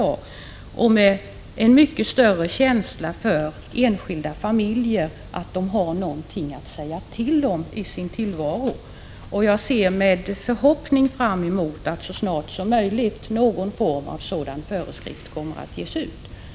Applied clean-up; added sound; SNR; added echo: none; none; none; none.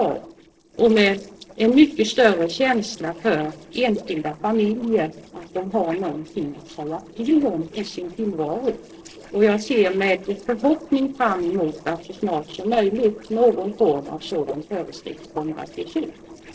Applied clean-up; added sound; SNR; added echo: neural separator model SepFormer DNS4.